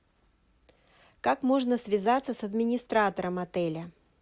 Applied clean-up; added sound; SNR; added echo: none; none; none; none.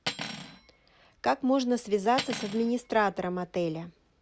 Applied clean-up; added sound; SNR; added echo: none; Cutlery, silverware; 12 dB; none.